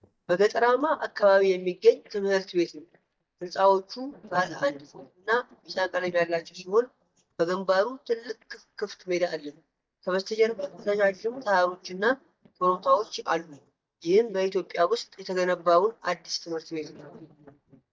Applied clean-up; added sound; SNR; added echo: neural mask model DeepFilterNet 3.